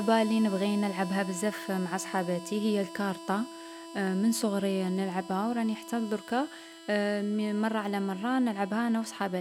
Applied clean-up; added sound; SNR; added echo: none; Harmonica; 15 dB; none.